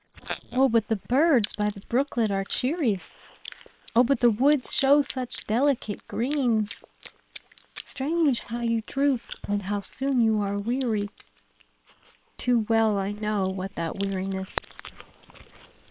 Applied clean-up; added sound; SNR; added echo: neural separator model SepFormer WHAM!.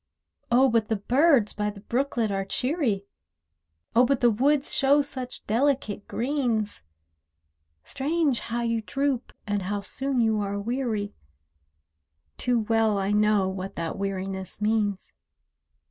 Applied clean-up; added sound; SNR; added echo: none; none; none; none.